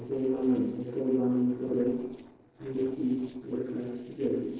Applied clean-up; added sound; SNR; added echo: neural separator model SepFormer DNS4.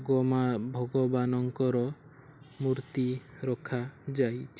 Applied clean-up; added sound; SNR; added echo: none; none; none; none.